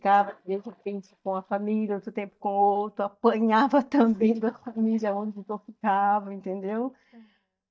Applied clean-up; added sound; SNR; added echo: neural mask model DeepFilterNet 3.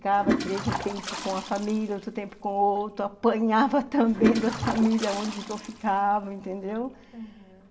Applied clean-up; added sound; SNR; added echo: none; Toilet flush; 7 dB; reverberation time 1.3 s.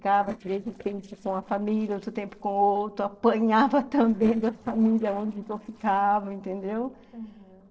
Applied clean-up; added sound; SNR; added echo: neural separator model SepFormer DNS4.